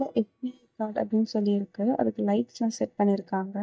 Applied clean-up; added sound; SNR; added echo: neural mask model DeepFilterNet 3.